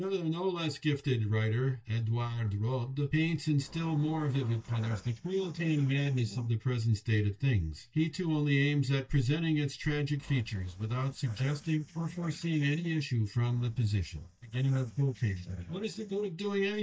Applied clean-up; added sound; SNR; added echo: neural mask model DeepFilterNet 3.